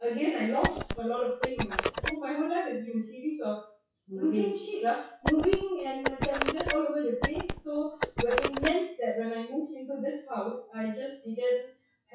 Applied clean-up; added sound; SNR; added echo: classical method WPE with log-MMSE.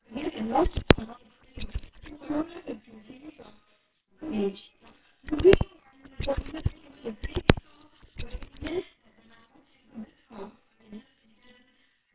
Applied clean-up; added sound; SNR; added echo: neural separator model SepFormer WHAMR!.